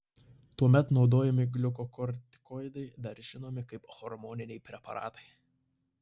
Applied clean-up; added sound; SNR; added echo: none; none; none; none.